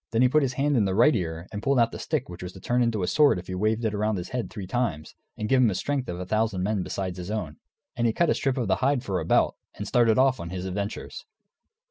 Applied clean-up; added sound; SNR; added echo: none; none; none; none.